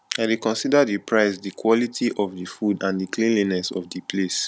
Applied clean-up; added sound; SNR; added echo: none; none; none; none.